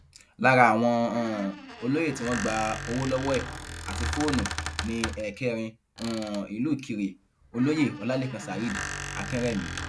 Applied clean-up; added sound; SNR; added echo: none; Squeak; 8 dB; none.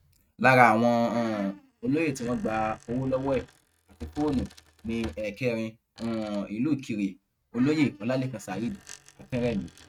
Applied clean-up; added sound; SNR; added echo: neural mask model RNNoise.